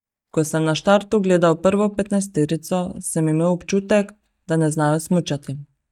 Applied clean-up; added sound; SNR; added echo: neural mask model DeepFilterNet 3.